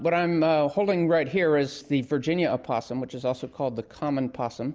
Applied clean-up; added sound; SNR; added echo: none; none; none; none.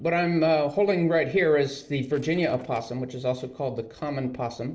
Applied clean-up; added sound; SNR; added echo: neural separator model SepFormer DNS4.